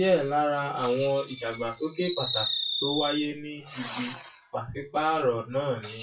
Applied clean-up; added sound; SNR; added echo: classical method WPE with log-MMSE.